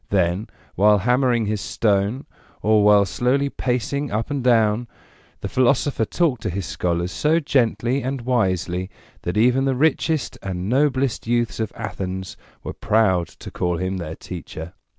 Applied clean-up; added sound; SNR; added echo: none; none; none; none.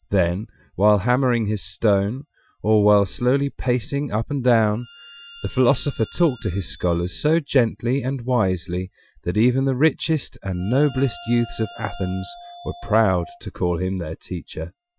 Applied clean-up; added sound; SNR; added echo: classical method Wiener filter.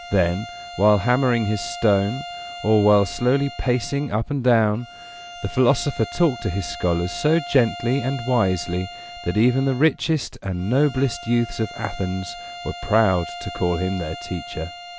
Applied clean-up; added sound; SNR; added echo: none; Bowed string instrument; 14 dB; none.